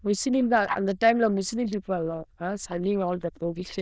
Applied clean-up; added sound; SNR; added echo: neural diffusion model UNIVERSE++.